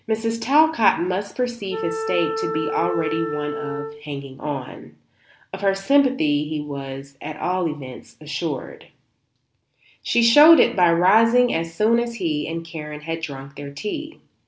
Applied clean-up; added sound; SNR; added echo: none; Wind instrument, woodwind instrument; 6 dB; none.